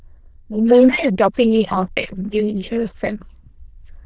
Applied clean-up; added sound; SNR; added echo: neural diffusion model UNIVERSE++.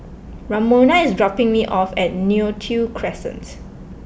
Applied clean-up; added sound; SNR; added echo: none; none; none; none.